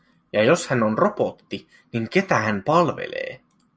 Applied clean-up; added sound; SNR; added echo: none; none; none; none.